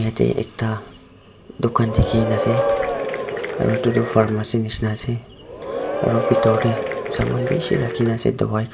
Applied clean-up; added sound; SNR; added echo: none; Applause / Crowd / Cheering; 3 dB; reverberation time 0.3 s.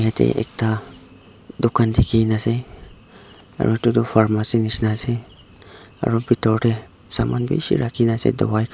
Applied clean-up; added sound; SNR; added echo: none; none; none; none.